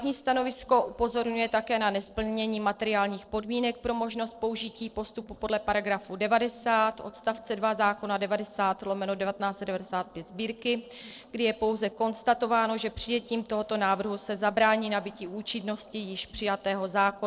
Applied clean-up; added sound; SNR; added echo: neural separator model SepFormer DNS4.